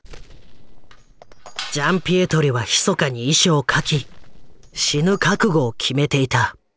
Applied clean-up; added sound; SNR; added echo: neural separator model SepFormer DNS4.